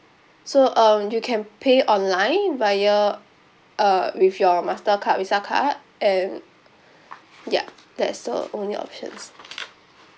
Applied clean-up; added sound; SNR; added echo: none; none; none; none.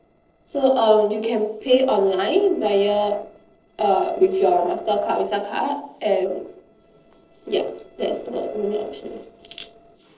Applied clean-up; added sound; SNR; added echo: neural separator model SepFormer DNS4.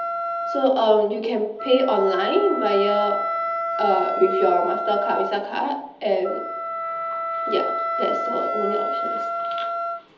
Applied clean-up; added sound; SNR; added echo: none; Wind instrument, woodwind instrument; 4 dB; reverberation time 1.2 s.